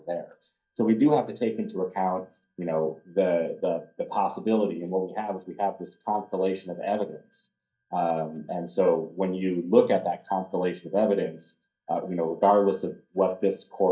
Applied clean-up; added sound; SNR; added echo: neural mask model DeepFilterNet 3.